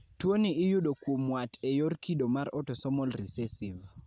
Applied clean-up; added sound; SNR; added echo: none; none; none; none.